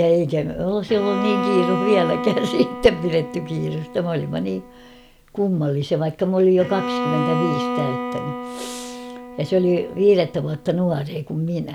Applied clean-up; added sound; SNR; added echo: none; Bowed string instrument; 7 dB; none.